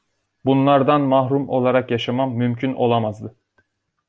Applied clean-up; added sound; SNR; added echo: none; none; none; none.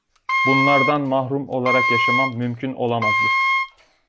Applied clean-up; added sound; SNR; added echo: none; Wind instrument, woodwind instrument; -2 dB; none.